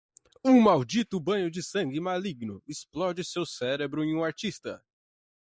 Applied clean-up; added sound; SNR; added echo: neural mask model Resemble Enhance denoiser.